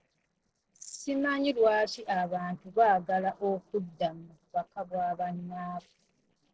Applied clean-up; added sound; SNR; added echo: neural separator model SepFormer DNS4.